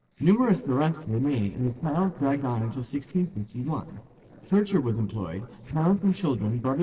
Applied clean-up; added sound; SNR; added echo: neural separator model SepFormer DNS4.